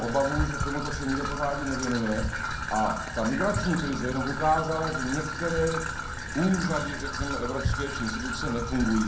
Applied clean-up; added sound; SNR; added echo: none; Trickle, dribble / Traffic noise, roadway noise; 3 dB; reverberation time 0.5 s.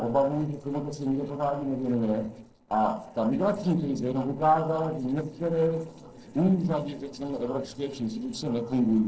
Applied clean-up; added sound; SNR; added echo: neural separator model SepFormer DNS4.